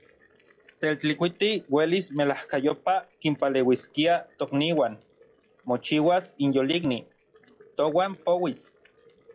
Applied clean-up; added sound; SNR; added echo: classical method log-MMSE.